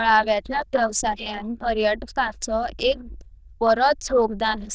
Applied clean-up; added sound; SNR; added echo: neural diffusion model UNIVERSE++.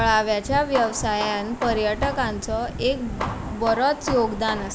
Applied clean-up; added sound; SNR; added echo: none; Hammer; 11 dB; none.